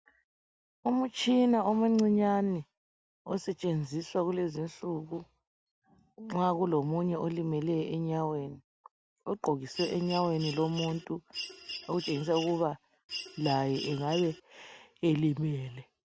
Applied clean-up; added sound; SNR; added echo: none; Mechanisms; 11 dB; none.